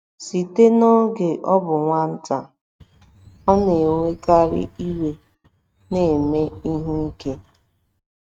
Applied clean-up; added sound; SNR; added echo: neural mask model RNNoise.